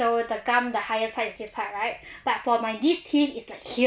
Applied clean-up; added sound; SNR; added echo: none; none; none; none.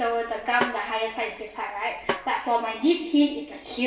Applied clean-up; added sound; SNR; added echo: none; Snare drum; 10 dB; reverberation time 1.0 s.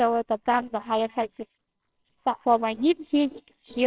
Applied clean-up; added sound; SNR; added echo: neural separator model SepFormer WHAMR!.